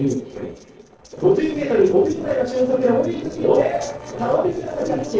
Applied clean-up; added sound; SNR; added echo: neural separator model SepFormer DNS4.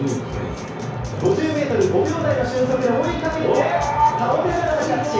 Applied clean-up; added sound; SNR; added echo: none; Acoustic guitar; 18 dB; reverberation time 0.6 s.